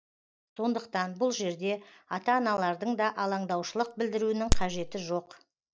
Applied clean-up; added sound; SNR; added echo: neural mask model DeepFilterNet 3.